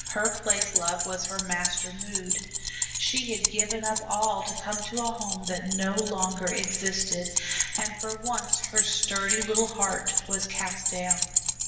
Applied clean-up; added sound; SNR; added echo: none; Keys jangling; -2 dB; reverberation time 1.2 s.